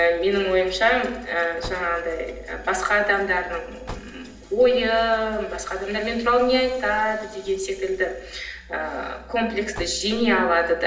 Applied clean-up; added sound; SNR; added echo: none; Car; 19 dB; reverberation time 0.8 s.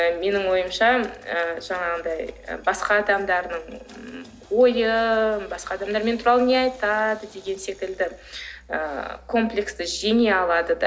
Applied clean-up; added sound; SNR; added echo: none; none; none; none.